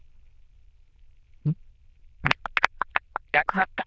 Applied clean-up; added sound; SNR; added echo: neural diffusion model UNIVERSE++.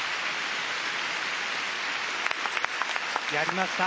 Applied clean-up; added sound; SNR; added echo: none; none; none; none.